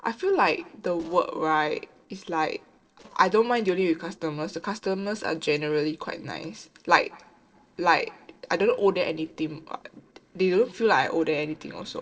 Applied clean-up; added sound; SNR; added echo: neural separator model SepFormer DNS4.